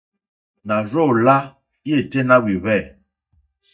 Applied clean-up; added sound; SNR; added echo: neural mask model DeepFilterNet 3.